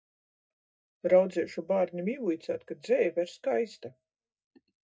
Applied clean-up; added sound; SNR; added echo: neural mask model DeepFilterNet 3.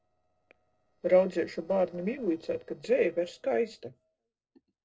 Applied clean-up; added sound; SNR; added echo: neural separator model SepFormer DNS4.